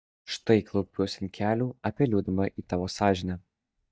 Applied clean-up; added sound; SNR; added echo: neural mask model DeepFilterNet 3.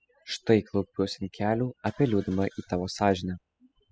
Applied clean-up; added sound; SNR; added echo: classical method spectral subtraction.